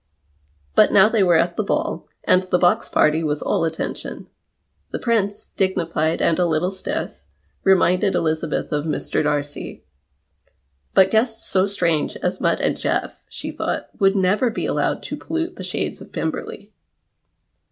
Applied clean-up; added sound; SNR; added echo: none; none; none; none.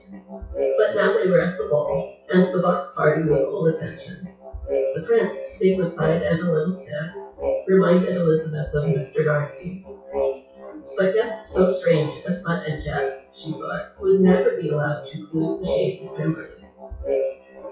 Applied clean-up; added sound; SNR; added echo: classical method WPE with log-MMSE.